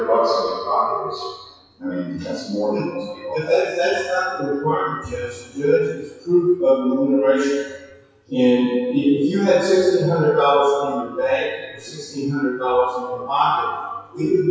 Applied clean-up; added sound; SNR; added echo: classical method WPE with log-MMSE.